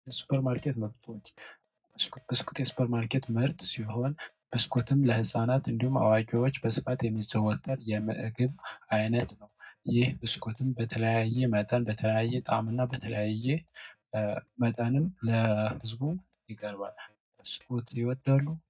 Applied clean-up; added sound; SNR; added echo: neural mask model DeepFilterNet 3.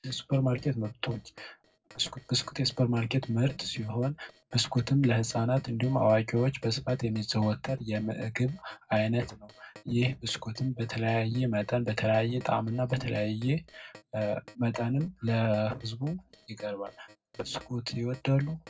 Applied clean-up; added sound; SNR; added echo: neural separator model SepFormer DNS4.